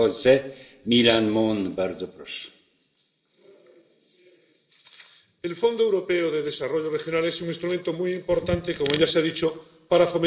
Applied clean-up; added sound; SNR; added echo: none; none; none; reverberation time 0.9 s.